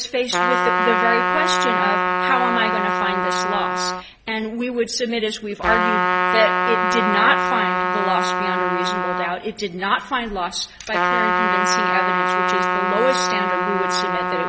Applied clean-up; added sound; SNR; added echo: none; Trumpet; -3 dB; none.